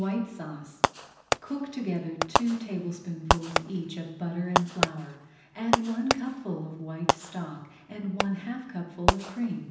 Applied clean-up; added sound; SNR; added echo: none; Fireworks; -2 dB; reverberation time 0.9 s.